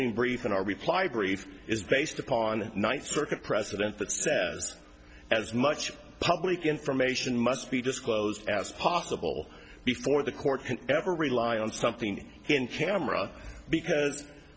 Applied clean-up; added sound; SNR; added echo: none; none; none; none.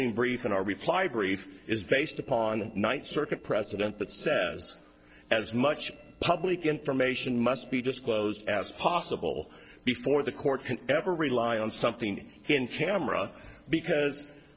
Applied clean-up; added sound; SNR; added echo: neural separator model SepFormer DNS4.